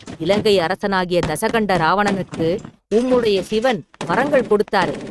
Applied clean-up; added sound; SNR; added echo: neural mask model RNNoise.